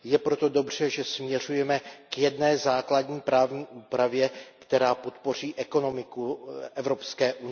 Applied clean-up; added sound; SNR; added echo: none; none; none; none.